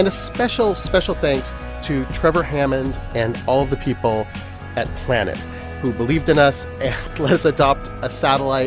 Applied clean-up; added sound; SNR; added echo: none; none; none; none.